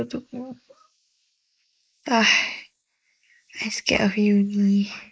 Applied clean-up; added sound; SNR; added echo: neural mask model Resemble Enhance denoiser.